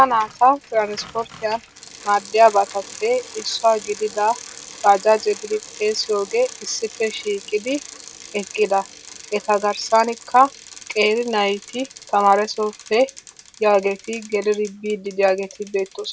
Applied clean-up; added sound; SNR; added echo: none; Bicycle; 19 dB; none.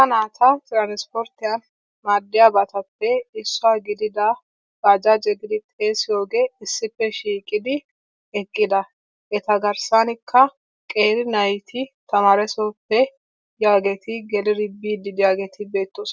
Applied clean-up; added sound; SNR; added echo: none; none; none; none.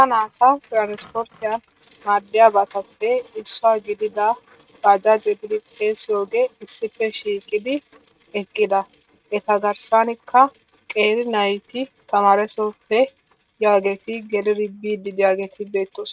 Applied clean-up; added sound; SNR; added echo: neural mask model RNNoise.